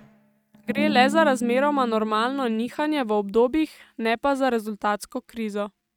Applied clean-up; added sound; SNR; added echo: neural mask model RNNoise.